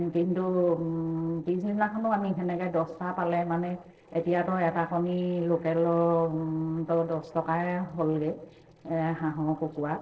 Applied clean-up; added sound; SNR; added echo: neural separator model SepFormer DNS4.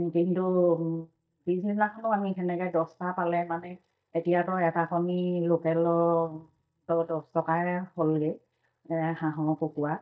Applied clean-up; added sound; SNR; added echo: neural mask model DeepFilterNet 3.